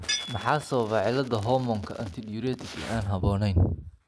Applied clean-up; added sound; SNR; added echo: none; Tools; 13 dB; none.